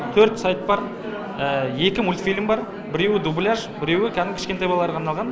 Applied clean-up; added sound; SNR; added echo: none; none; none; none.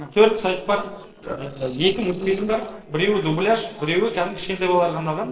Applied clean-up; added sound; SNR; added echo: neural separator model SepFormer DNS4.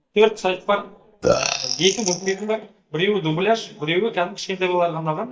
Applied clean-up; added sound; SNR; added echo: neural mask model DeepFilterNet 3.